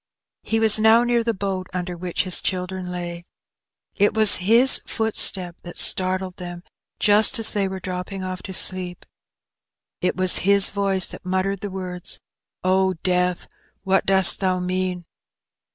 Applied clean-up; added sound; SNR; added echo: none; none; none; none.